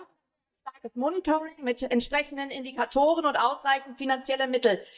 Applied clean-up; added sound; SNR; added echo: neural mask model DeepFilterNet 3.